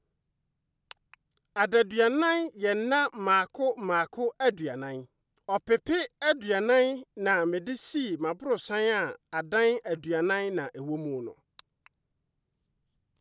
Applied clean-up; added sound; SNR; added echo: none; none; none; none.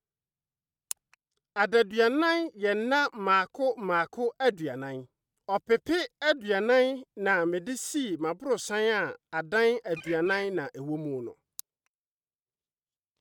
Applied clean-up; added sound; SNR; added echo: neural mask model RNNoise.